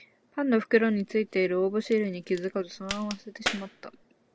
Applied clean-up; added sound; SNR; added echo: none; Crack; 12 dB; none.